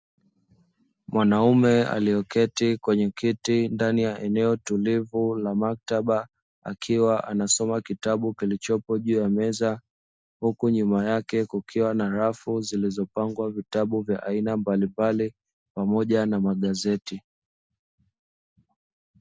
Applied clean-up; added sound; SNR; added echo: none; none; none; none.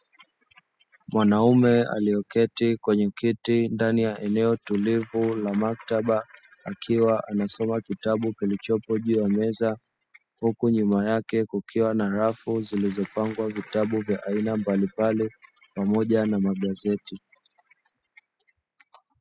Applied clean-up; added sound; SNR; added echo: classical method spectral subtraction.